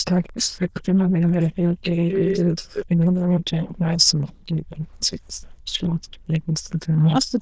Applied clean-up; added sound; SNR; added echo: neural diffusion model UNIVERSE++.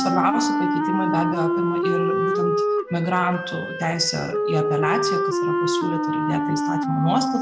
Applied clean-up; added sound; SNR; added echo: none; Wind instrument, woodwind instrument; -3 dB; none.